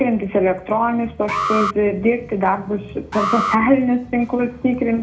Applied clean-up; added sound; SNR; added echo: none; Alarm; 7 dB; reverberation time 0.4 s.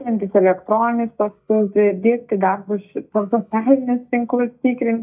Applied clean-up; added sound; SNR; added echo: neural mask model DeepFilterNet 3.